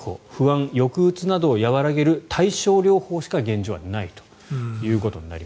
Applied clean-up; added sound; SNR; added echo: none; none; none; none.